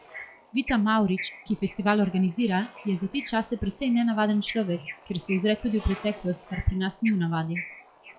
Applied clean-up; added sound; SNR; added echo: classical method log-MMSE.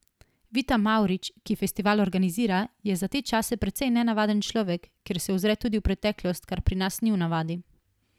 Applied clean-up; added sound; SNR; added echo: none; none; none; none.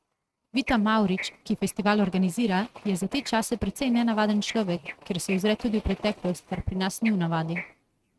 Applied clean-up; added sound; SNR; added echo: neural mask model RNNoise.